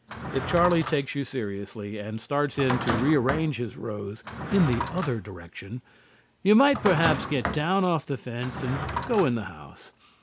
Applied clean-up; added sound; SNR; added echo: none; Drawer open or close; 8 dB; none.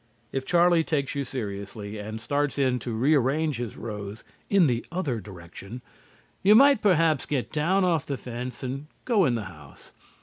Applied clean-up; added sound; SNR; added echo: none; none; none; none.